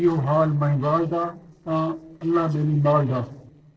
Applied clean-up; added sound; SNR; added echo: neural separator model SepFormer DNS4.